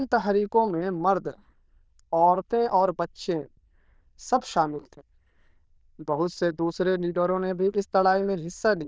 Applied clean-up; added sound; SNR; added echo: neural diffusion model UNIVERSE++.